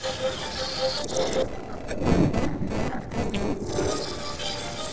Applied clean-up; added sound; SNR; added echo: neural separator model SepFormer DNS4.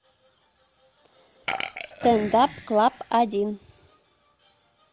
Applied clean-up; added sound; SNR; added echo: none; Burping, eructation; 9 dB; none.